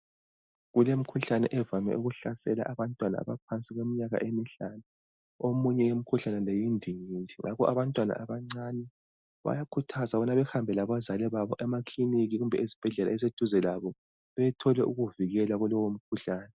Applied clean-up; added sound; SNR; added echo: none; none; none; none.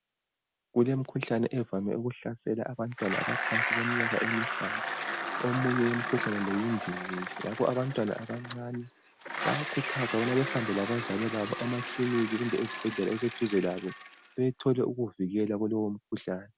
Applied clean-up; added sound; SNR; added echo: none; Bicycle; 5 dB; none.